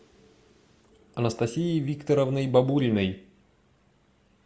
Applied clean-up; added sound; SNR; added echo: none; none; none; none.